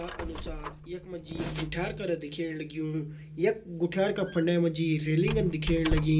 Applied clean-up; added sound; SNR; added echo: none; Squeak; 10 dB; reverberation time 0.2 s.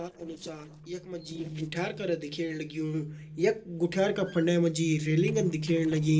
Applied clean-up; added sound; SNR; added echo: neural separator model SepFormer DNS4.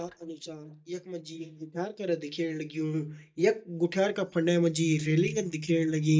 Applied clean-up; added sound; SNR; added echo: neural mask model DeepFilterNet 3.